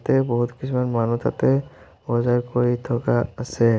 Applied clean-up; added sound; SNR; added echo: none; none; none; none.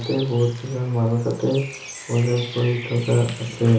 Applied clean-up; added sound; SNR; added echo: none; Bird; 16 dB; reverberation time 0.8 s.